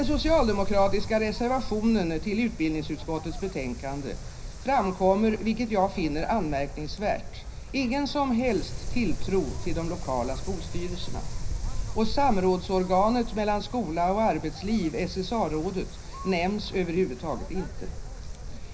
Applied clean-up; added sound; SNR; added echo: none; Wind; 5 dB; reverberation time 0.4 s.